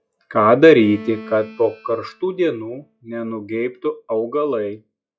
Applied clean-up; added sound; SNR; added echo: classical method log-MMSE.